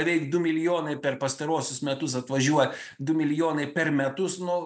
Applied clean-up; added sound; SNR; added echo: none; none; none; none.